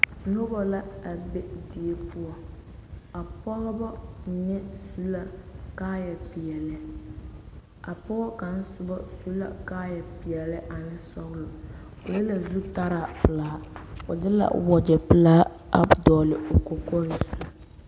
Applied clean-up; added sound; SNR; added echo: none; none; none; none.